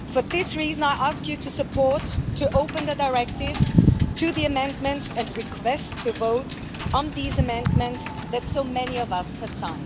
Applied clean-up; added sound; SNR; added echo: none; Wind / Boat, Water vehicle; 1 dB; none.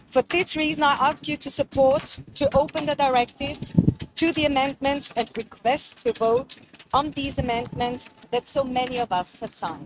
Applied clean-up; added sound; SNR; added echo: neural mask model RNNoise.